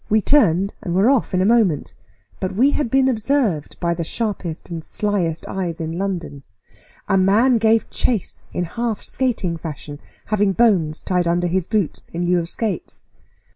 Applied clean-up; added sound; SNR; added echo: none; none; none; none.